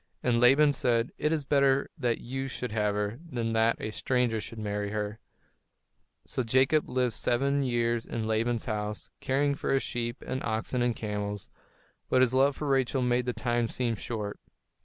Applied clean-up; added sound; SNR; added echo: none; none; none; none.